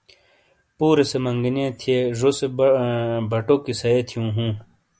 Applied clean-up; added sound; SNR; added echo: none; none; none; none.